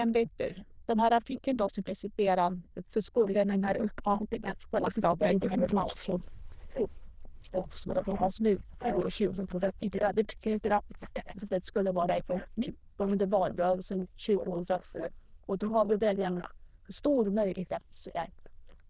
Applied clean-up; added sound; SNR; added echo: neural diffusion model UNIVERSE++.